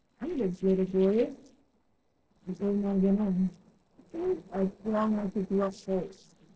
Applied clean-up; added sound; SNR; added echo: neural separator model SepFormer DNS4.